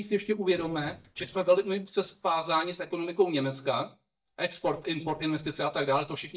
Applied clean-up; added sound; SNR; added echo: neural mask model DeepFilterNet 3.